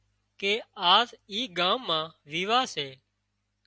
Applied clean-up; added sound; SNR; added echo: none; none; none; none.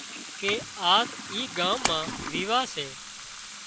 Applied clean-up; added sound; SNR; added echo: none; Splash, splatter + Toilet flush / Water tap, faucet; 7 dB; none.